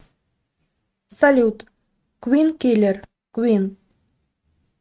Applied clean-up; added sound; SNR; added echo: neural mask model RNNoise.